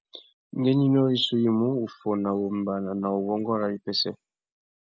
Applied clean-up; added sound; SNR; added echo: none; none; none; none.